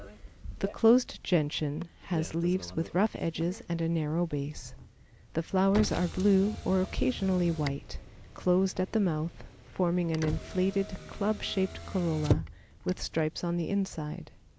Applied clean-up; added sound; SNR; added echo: none; Motor vehicle (road); 11 dB; none.